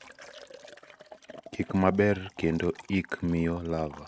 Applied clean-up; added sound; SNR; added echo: neural mask model RNNoise.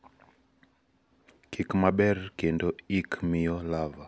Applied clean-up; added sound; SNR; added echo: none; none; none; none.